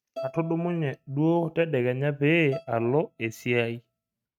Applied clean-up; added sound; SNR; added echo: neural mask model RNNoise.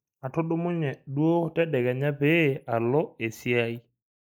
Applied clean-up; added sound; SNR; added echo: neural mask model Resemble Enhance denoiser.